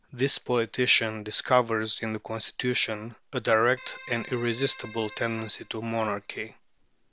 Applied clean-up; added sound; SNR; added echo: none; Keyboard (musical); 17 dB; none.